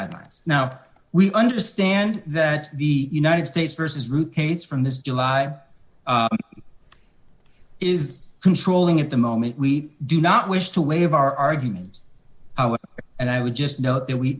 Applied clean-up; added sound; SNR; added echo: none; none; none; none.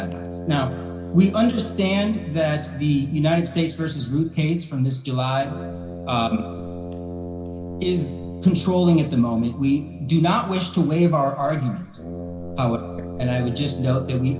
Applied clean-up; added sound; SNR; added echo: none; Brass instrument; 11 dB; reverberation time 2.7 s.